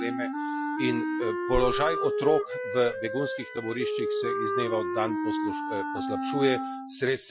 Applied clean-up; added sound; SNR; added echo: classical method Wiener filter.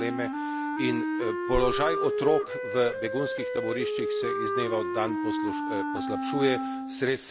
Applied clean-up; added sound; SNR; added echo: none; Wind instrument, woodwind instrument; 0 dB; none.